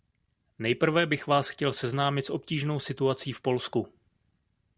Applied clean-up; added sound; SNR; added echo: none; none; none; none.